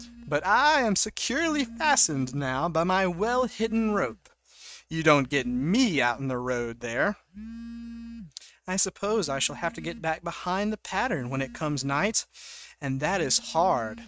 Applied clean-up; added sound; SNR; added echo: neural mask model RNNoise.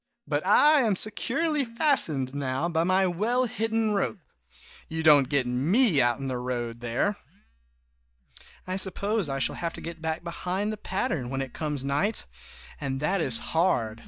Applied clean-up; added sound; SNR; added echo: neural mask model DeepFilterNet 3.